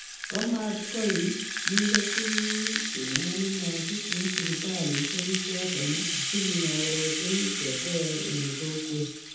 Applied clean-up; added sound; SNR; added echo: none; Rattle (instrument); 0 dB; reverberation time 0.8 s.